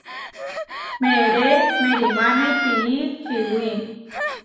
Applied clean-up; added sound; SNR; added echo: none; Gasp; 2 dB; reverberation time 0.9 s.